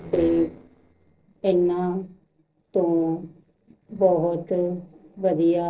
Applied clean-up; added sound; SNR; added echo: neural separator model SepFormer DNS4.